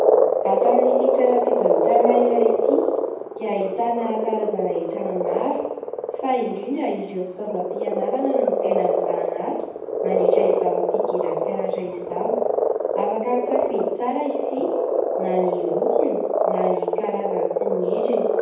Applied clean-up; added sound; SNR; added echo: none; Frog; -4 dB; reverberation time 0.8 s.